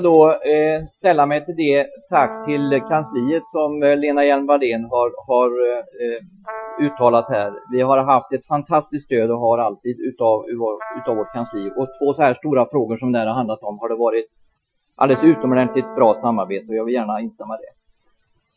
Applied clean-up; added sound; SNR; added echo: classical method Wiener filter.